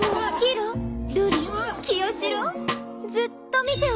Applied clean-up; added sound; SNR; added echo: none; Snare drum; 11 dB; none.